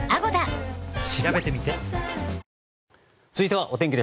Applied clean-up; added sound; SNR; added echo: none; none; none; none.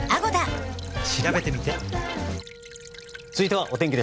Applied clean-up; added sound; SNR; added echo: none; Wind instrument, woodwind instrument + Stream / Trickle, dribble; 16 dB; none.